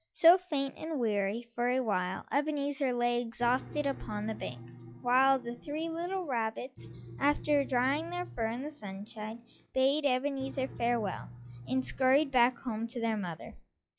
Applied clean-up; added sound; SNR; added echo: classical method log-MMSE.